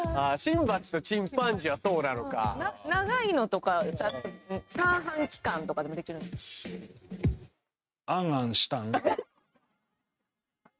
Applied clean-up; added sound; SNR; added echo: neural mask model RNNoise.